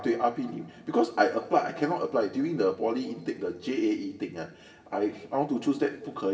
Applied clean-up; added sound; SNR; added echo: none; none; none; reverberation time 2.5 s.